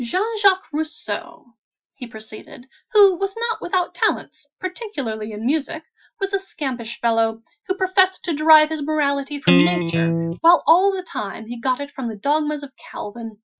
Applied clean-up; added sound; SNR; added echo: classical method Wiener filter.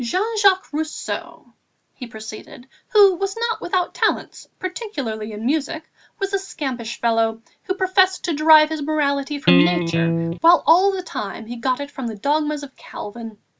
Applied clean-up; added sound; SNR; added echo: none; Electric guitar; -3 dB; none.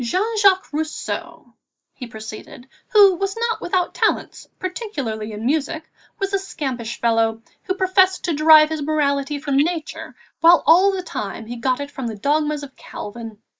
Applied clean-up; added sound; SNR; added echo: neural mask model Resemble Enhance denoiser.